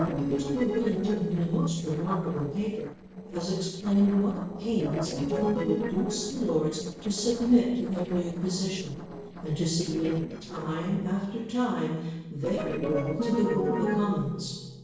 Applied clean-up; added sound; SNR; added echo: neural separator model SepFormer DNS4.